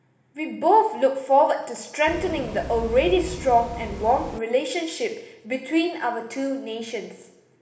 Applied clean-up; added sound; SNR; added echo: none; Bus; 10 dB; reverberation time 1.1 s.